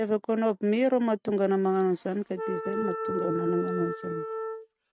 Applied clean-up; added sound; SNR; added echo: neural mask model RNNoise.